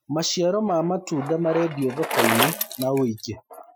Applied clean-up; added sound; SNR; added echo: classical method Wiener filter.